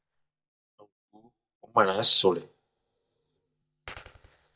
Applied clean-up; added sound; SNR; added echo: neural mask model DeepFilterNet 3.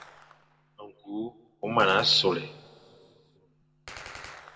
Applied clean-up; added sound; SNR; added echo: none; Gunshot, gunfire; 19 dB; reverberation time 1.2 s.